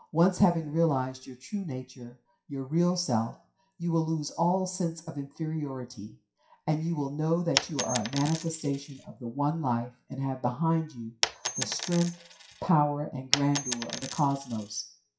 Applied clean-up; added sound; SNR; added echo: classical method WPE with log-MMSE.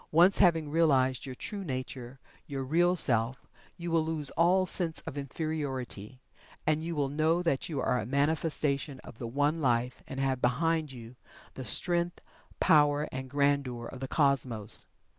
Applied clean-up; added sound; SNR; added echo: none; none; none; none.